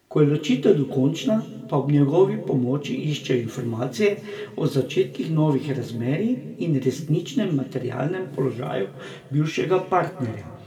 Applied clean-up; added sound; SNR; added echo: none; none; none; reverberation time 1.8 s.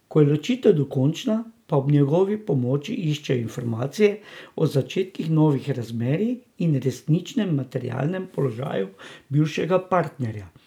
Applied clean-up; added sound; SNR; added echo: none; none; none; none.